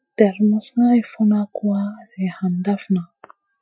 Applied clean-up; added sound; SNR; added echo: classical method Wiener filter.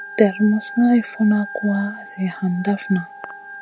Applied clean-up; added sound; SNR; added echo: none; Organ; 14 dB; none.